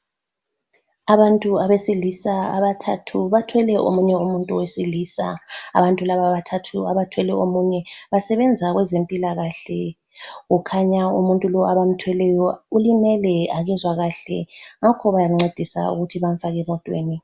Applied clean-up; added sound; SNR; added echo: none; none; none; none.